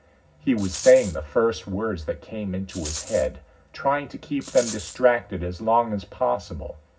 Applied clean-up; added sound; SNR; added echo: none; Rattle; 12 dB; reverberation time 0.4 s.